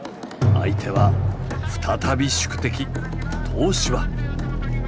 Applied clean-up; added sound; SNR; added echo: none; none; none; none.